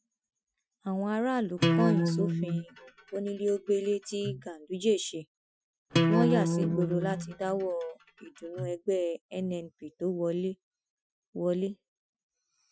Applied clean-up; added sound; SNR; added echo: classical method Wiener filter.